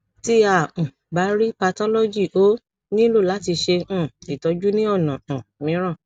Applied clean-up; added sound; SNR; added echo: none; none; none; none.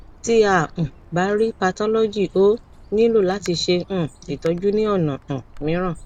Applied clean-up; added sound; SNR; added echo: none; Bird + Wind; 20 dB; none.